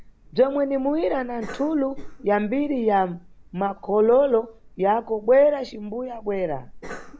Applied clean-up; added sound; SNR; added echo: none; Cough; 17 dB; none.